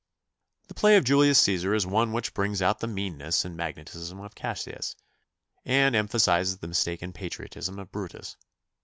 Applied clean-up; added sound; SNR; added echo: none; none; none; none.